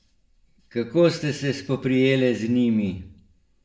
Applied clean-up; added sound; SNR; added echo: none; none; none; reverberation time 0.5 s.